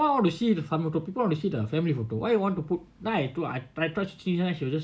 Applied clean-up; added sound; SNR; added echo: none; none; none; none.